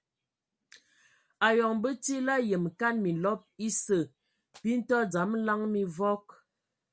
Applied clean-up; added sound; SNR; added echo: none; none; none; none.